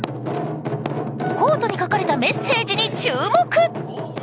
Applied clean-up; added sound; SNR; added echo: none; Piano; 16 dB; none.